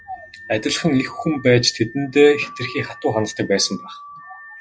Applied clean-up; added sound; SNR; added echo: classical method log-MMSE.